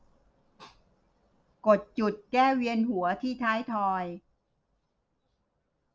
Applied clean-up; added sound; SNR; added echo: none; none; none; none.